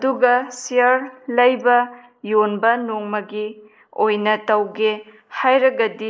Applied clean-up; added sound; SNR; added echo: neural mask model Resemble Enhance denoiser.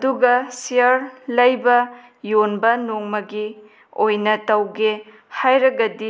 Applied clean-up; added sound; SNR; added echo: none; none; none; none.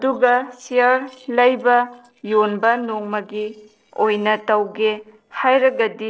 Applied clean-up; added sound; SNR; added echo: neural separator model SepFormer DNS4.